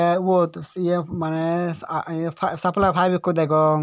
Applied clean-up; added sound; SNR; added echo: none; none; none; none.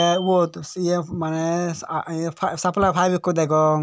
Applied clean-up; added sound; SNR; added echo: none; Bicycle bell; 20 dB; none.